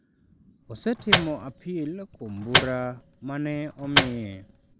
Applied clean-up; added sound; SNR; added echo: none; Microwave oven; -4 dB; none.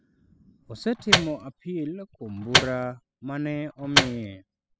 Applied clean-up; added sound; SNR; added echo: classical method spectral subtraction.